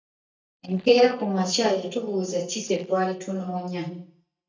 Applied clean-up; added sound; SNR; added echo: neural mask model DeepFilterNet 3.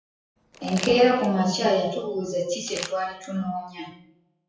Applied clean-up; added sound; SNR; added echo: classical method WPE with log-MMSE.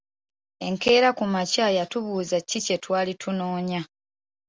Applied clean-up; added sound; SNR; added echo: none; none; none; none.